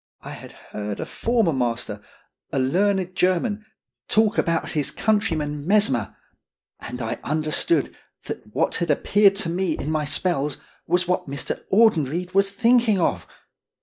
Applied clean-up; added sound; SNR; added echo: neural mask model DeepFilterNet 3.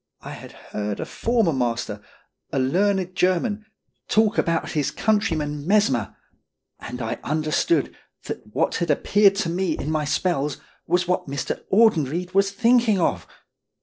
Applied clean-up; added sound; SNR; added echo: neural separator model SepFormer DNS4.